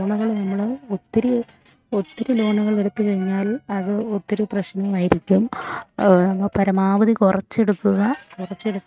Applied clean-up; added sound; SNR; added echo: neural mask model RNNoise.